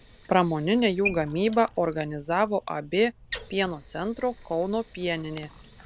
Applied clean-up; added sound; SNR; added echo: none; Sink (filling or washing) / Water; 14 dB; none.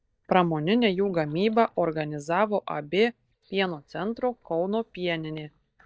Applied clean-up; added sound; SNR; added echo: neural mask model DeepFilterNet 3.